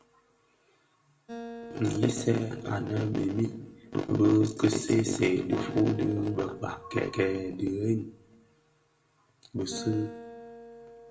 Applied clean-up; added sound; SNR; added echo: none; Acoustic guitar; 17 dB; reverberation time 0.3 s.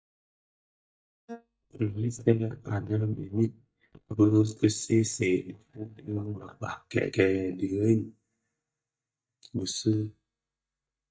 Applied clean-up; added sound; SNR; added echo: neural mask model DeepFilterNet 3.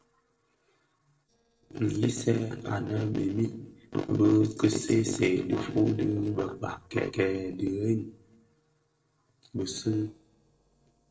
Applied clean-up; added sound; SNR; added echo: neural separator model SepFormer DNS4.